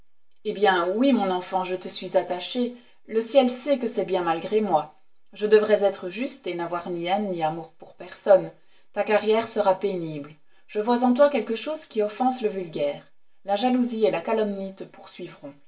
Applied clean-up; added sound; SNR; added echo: none; none; none; reverberation time 0.1 s.